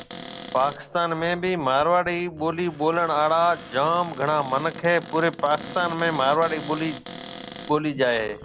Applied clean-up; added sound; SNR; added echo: none; Cupboard open or close; 15 dB; none.